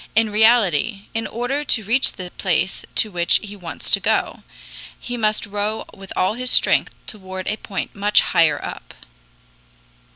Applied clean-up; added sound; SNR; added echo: none; none; none; none.